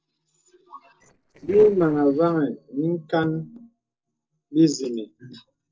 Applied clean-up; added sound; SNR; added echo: neural separator model SepFormer DNS4.